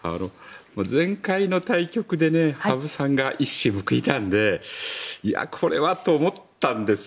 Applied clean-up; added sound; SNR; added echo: none; none; none; none.